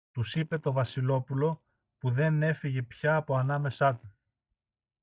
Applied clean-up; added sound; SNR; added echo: neural mask model DeepFilterNet 3.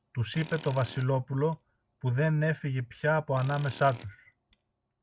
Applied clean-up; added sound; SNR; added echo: none; Tools; 20 dB; none.